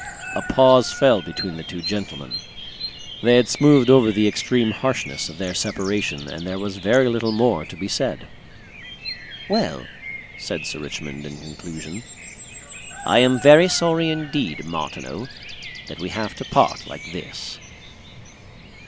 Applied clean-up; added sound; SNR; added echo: none; Bird vocalization, bird call, bird song; 14 dB; none.